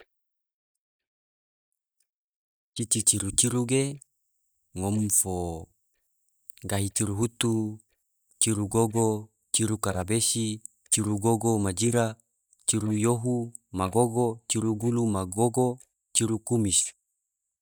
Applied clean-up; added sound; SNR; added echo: neural mask model DeepFilterNet 3.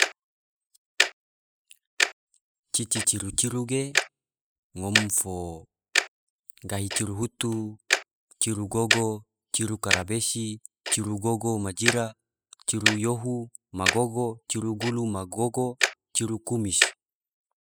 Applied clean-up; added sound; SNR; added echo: classical method spectral subtraction.